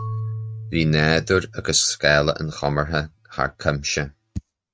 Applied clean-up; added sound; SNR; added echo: neural mask model RNNoise.